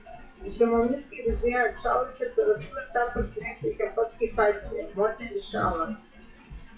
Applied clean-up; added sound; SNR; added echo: classical method WPE with log-MMSE.